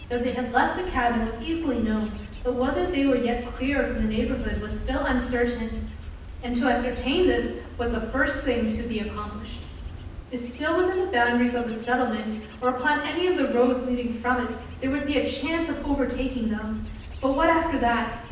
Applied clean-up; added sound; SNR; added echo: none; Wind / Bird / Insect; 11 dB; reverberation time 0.9 s.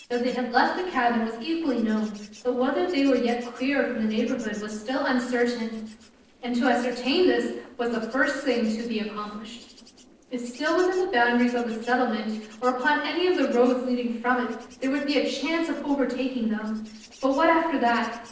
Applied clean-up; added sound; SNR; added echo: neural separator model SepFormer DNS4.